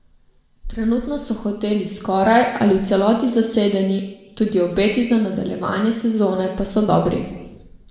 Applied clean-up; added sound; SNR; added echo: none; none; none; reverberation time 1.0 s.